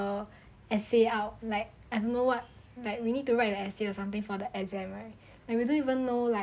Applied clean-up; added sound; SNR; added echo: none; none; none; none.